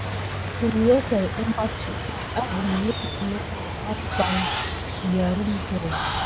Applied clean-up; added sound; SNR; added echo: none; Water; 1 dB; none.